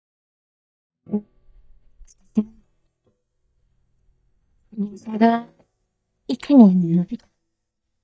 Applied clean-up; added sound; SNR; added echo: neural mask model DeepFilterNet 3.